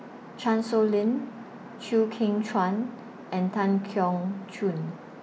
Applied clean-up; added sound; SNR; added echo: none; none; none; none.